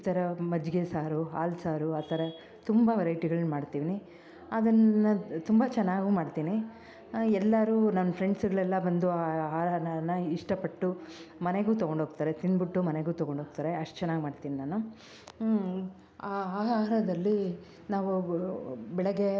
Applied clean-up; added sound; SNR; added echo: none; none; none; none.